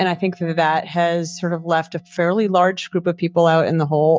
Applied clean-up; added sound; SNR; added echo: neural mask model DeepFilterNet 3.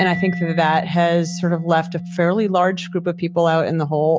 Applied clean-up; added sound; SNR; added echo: none; Mallet percussion; 10 dB; none.